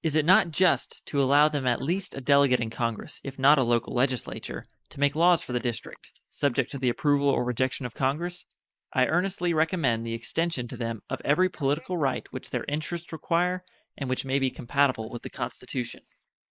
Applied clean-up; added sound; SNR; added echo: neural mask model Resemble Enhance denoiser.